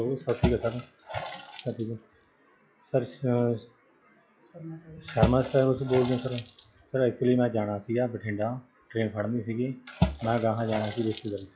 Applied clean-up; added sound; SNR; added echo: classical method log-MMSE.